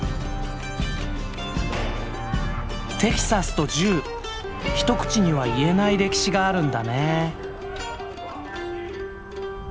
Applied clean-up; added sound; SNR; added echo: none; Insect; 16 dB; none.